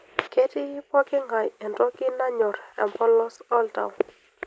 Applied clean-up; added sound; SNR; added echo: none; none; none; none.